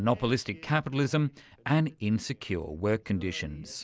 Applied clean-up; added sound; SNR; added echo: none; none; none; none.